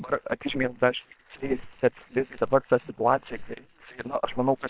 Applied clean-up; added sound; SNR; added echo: neural separator model SepFormer WHAM!.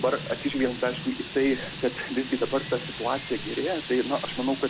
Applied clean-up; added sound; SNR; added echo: none; Chirp, tweet + Fire; 10 dB; none.